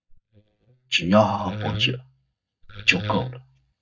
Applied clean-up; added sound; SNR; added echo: neural mask model DeepFilterNet 3.